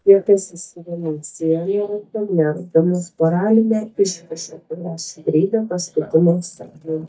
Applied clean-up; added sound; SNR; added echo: neural mask model DeepFilterNet 3.